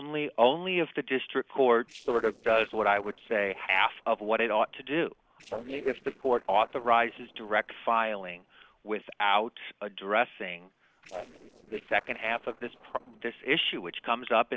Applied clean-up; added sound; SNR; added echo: neural separator model SepFormer DNS4.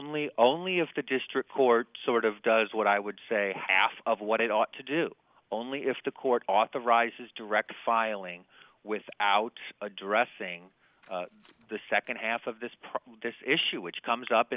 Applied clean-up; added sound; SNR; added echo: none; none; none; none.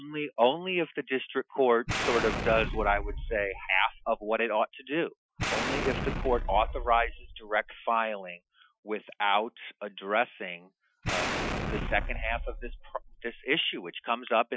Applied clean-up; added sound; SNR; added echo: classical method Wiener filter.